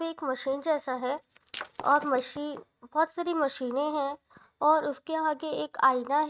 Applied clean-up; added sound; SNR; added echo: neural mask model RNNoise.